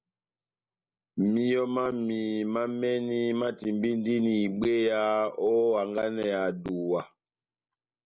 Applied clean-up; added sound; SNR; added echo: none; none; none; none.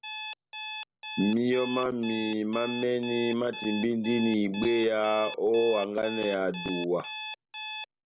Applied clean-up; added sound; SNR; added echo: none; Alarm; 11 dB; none.